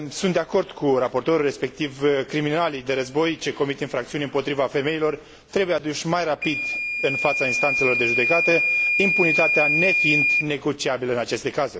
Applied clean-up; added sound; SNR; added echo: none; Microwave oven / Alarm; 2 dB; none.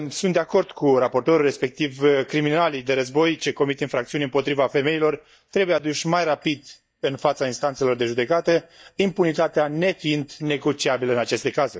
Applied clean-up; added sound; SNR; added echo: neural mask model DeepFilterNet 3.